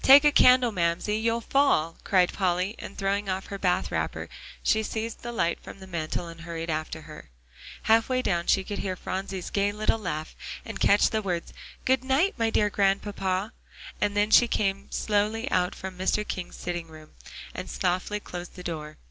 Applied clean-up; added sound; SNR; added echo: none; none; none; none.